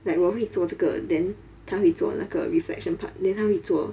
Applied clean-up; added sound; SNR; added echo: none; none; none; none.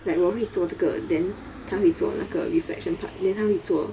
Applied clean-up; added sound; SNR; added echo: none; Aircraft; 17 dB; none.